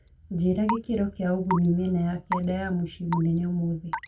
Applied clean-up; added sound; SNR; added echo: none; Raindrop / Drip / Water tap, faucet; 10 dB; reverberation time 0.2 s.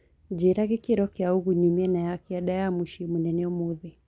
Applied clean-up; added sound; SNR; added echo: none; none; none; none.